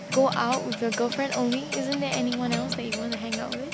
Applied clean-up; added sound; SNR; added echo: none; Clock; 5 dB; none.